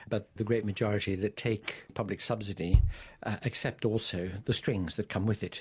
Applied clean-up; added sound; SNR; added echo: none; Bass drum; -1 dB; none.